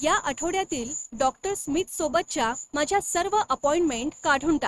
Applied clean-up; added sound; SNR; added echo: neural mask model RNNoise.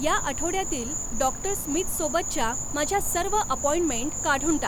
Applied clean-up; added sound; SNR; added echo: none; Insect; 3 dB; none.